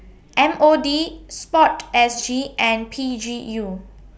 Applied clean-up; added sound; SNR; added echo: none; none; none; none.